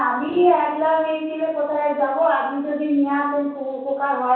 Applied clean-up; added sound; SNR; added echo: none; none; none; reverberation time 0.7 s.